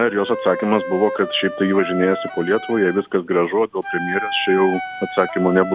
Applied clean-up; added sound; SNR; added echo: none; Wind instrument, woodwind instrument; 9 dB; none.